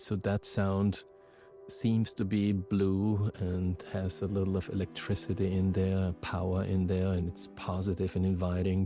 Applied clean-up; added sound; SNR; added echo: none; none; none; none.